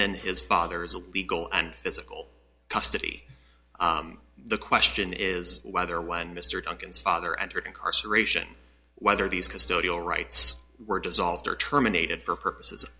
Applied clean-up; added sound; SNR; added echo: none; none; none; none.